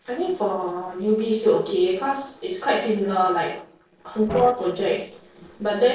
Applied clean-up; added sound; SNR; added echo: neural separator model SepFormer DNS4.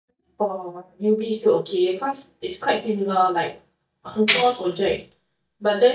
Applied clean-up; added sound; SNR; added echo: neural mask model DeepFilterNet 3.